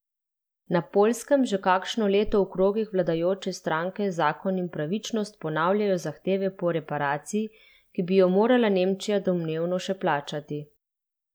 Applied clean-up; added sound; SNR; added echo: none; none; none; none.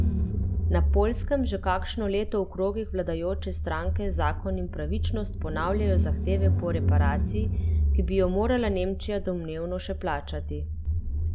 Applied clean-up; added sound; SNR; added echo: none; Engine / Car; -3 dB; none.